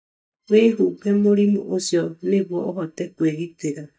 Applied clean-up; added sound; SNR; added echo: neural mask model DeepFilterNet 3.